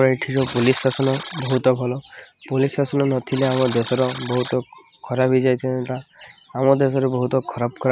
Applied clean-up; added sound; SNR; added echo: none; Alarm; 14 dB; none.